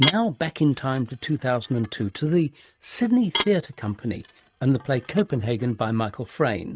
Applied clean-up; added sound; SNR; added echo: neural mask model RNNoise.